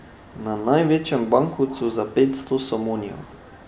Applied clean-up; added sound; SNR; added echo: none; none; none; none.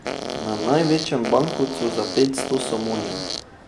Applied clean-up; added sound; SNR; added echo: none; Fart; 6 dB; none.